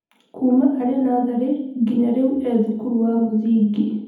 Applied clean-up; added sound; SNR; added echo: none; none; none; reverberation time 0.8 s.